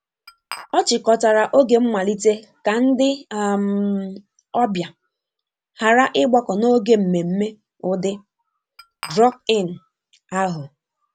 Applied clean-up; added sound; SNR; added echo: none; Glass; 19 dB; none.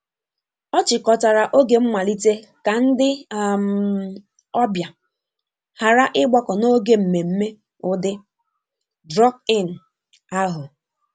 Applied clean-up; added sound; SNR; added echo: none; none; none; none.